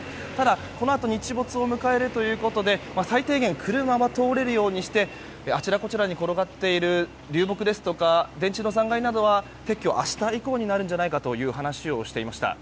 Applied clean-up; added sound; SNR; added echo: none; none; none; none.